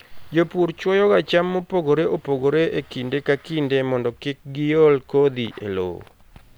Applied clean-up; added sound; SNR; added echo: none; none; none; none.